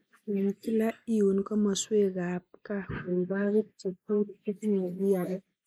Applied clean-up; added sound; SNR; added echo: neural mask model Resemble Enhance denoiser.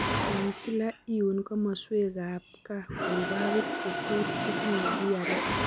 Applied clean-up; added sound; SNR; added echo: none; Mechanisms; 1 dB; none.